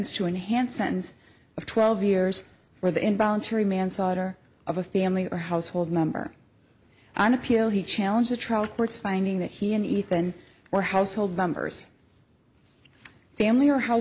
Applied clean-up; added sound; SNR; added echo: none; none; none; none.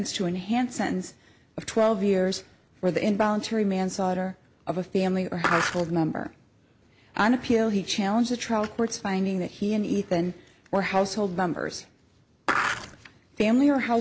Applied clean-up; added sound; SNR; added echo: none; Skateboard; 1 dB; none.